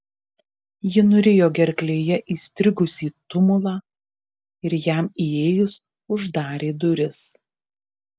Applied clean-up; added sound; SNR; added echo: none; none; none; none.